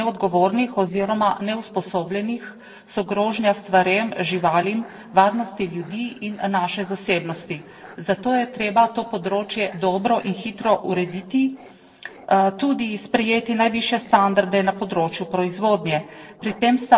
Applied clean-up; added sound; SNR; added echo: neural separator model SepFormer DNS4.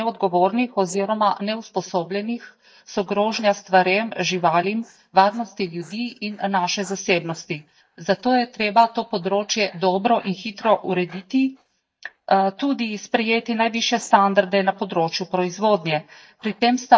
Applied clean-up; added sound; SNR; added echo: neural mask model DeepFilterNet 3.